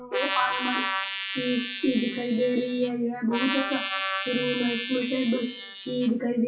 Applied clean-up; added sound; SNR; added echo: classical method WPE with log-MMSE.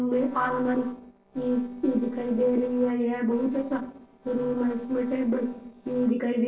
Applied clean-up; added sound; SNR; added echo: neural separator model SepFormer DNS4.